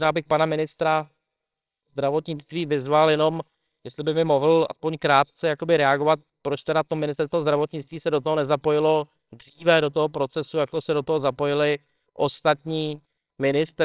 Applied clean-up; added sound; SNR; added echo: neural separator model SepFormer WHAMR!.